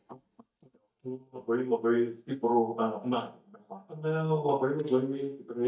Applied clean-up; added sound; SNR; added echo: neural mask model DeepFilterNet 3.